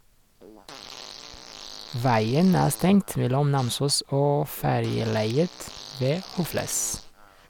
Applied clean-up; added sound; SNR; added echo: none; Fart; 18 dB; none.